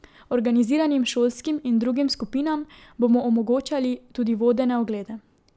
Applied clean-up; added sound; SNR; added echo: none; none; none; none.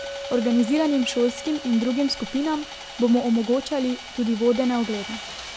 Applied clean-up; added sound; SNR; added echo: none; Sawing + Chink, clink; 13 dB; none.